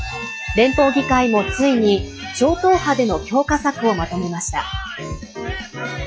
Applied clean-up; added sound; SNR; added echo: classical method log-MMSE.